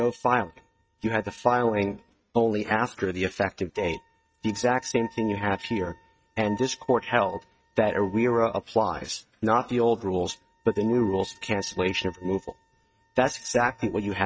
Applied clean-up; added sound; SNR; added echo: neural mask model RNNoise.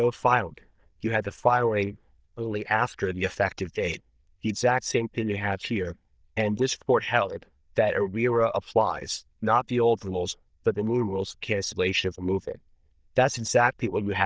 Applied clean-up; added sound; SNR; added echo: neural diffusion model UNIVERSE++.